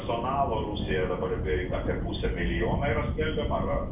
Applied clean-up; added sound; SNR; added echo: none; Thunder / Rain; 0 dB; reverberation time 0.3 s.